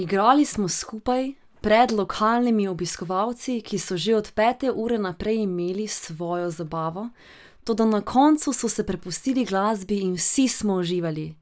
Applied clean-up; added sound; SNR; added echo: none; none; none; none.